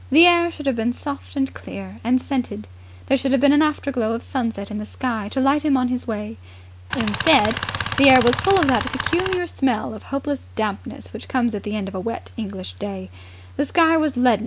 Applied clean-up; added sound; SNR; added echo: none; Tools; 3 dB; none.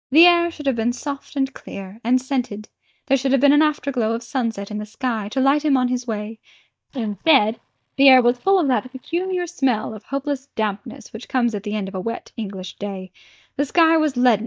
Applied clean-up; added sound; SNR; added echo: neural mask model DeepFilterNet 3.